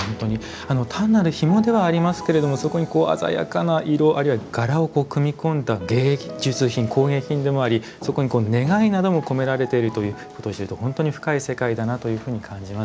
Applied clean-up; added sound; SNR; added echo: none; none; none; none.